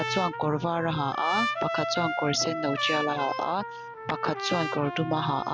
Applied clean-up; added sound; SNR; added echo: none; Trumpet; 4 dB; none.